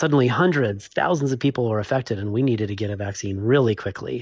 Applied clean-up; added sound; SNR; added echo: neural mask model DeepFilterNet 3.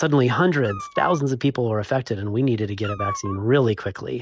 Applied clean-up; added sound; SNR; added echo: neural mask model RNNoise.